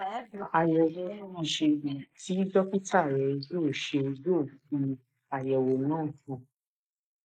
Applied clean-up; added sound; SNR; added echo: neural mask model Resemble Enhance denoiser.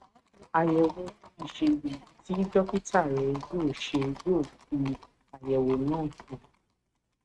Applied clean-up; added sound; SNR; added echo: neural mask model RNNoise.